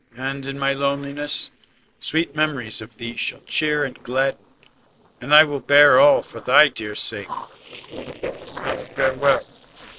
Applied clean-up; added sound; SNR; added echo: neural separator model SepFormer DNS4.